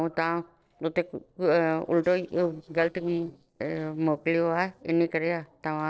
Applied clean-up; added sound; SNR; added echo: neural separator model SepFormer DNS4.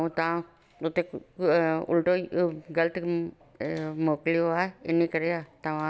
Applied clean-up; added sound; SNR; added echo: none; none; none; none.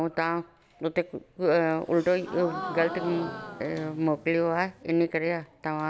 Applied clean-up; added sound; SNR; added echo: none; Gasp; 11 dB; none.